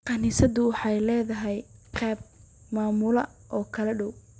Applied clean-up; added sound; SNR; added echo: none; Drawer open or close; 17 dB; none.